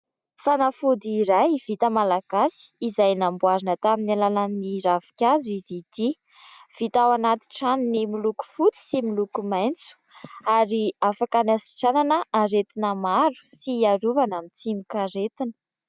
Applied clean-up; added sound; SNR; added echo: none; none; none; none.